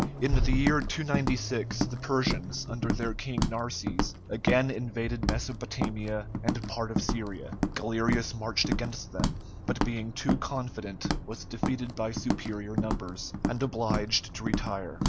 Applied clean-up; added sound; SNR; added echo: none; Accelerating, revving, vroom + Walk, footsteps; -1 dB; none.